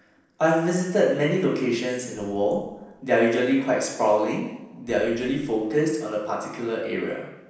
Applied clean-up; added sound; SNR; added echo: neural separator model SepFormer DNS4.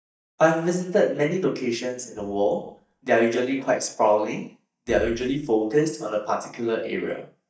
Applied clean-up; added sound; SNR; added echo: neural mask model DeepFilterNet 3.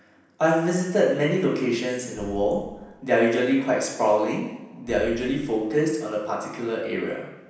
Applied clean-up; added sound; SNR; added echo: none; Explosion; 19 dB; reverberation time 0.9 s.